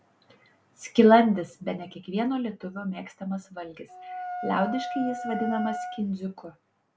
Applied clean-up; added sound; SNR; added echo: none; Wind instrument, woodwind instrument; 9 dB; none.